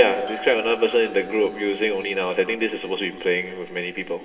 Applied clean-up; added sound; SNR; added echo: none; Doorbell; 16 dB; reverberation time 1.6 s.